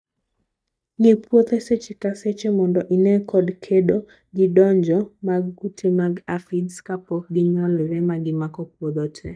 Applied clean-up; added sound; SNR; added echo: neural mask model DeepFilterNet 3.